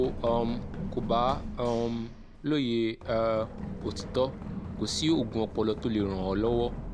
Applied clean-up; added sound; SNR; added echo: none; Run; 8 dB; none.